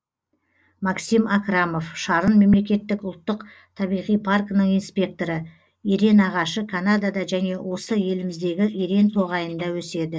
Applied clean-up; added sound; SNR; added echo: neural mask model Resemble Enhance denoiser.